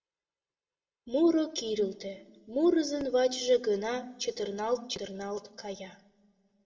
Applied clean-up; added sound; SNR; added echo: none; none; none; reverberation time 0.8 s.